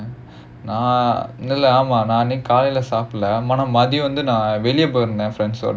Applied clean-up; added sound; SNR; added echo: none; none; none; none.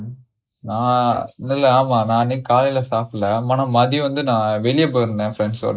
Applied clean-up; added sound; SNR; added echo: neural mask model Resemble Enhance denoiser.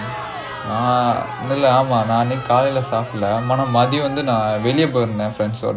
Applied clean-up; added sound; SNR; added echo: none; Crowd; 13 dB; none.